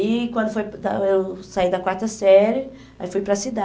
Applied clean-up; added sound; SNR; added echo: none; none; none; none.